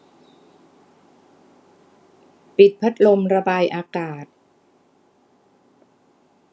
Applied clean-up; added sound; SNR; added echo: none; none; none; none.